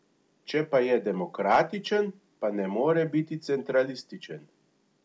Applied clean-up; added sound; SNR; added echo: none; none; none; none.